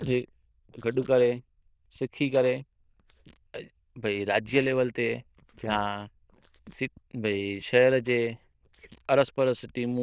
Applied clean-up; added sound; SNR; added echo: neural diffusion model UNIVERSE++.